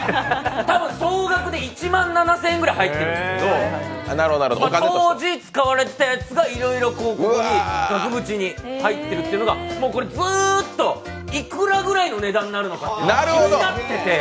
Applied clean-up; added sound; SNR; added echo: none; none; none; none.